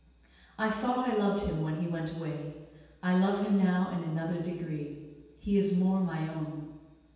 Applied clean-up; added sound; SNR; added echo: none; none; none; reverberation time 1.2 s.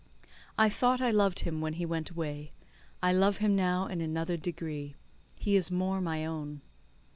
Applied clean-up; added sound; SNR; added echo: none; none; none; none.